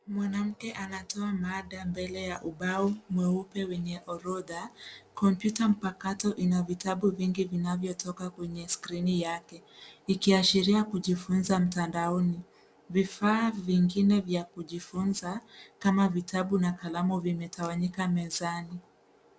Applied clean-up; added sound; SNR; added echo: none; none; none; none.